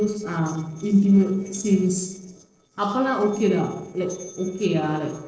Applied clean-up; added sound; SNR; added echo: neural separator model SepFormer DNS4.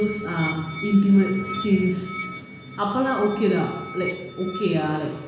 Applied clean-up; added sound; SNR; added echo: none; Musical instrument; 12 dB; reverberation time 1.1 s.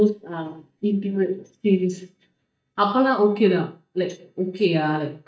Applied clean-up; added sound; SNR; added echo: neural mask model DeepFilterNet 3.